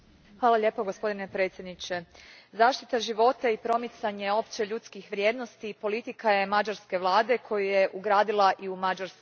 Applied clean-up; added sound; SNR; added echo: none; none; none; none.